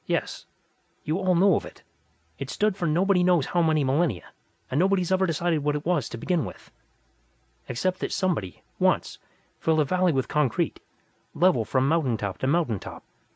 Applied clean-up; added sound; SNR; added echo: none; none; none; none.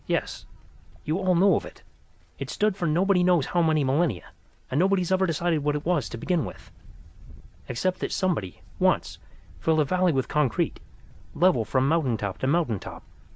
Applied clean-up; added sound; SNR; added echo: none; Livestock, farm animals, working animals; 20 dB; none.